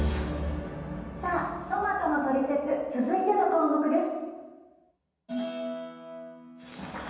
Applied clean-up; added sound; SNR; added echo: none; none; none; reverberation time 1.2 s.